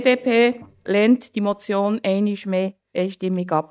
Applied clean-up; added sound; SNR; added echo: neural mask model DeepFilterNet 3.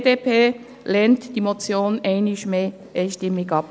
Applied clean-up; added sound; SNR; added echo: none; none; none; none.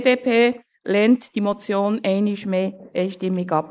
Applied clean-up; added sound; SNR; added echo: neural mask model Resemble Enhance denoiser.